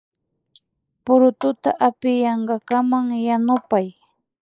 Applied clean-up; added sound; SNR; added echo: neural mask model Resemble Enhance denoiser.